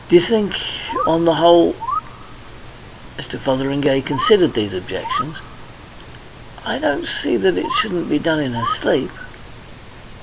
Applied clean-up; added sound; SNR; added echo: none; Bird; 10 dB; none.